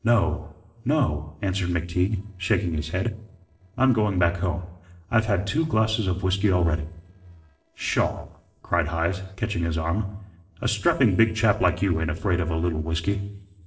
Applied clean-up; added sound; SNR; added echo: neural separator model SepFormer DNS4.